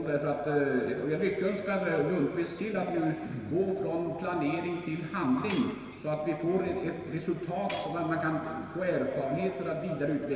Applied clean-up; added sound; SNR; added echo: none; Tambourine; 18 dB; reverberation time 2.5 s.